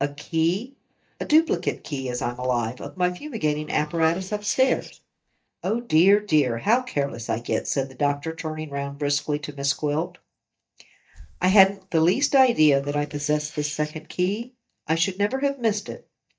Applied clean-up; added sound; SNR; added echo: neural mask model DeepFilterNet 3.